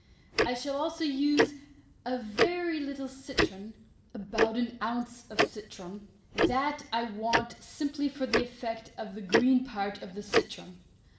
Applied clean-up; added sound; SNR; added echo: none; Tick-tock; 0 dB; reverberation time 0.9 s.